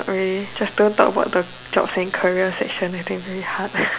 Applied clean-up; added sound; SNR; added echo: none; none; none; none.